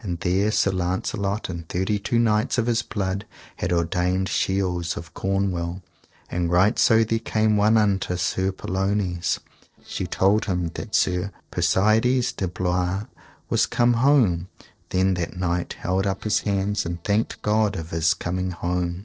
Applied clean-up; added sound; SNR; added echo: neural separator model SepFormer DNS4.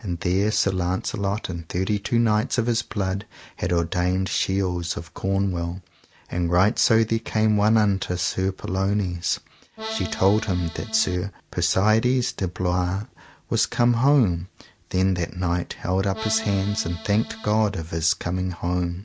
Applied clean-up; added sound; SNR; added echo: none; Accordion; 12 dB; none.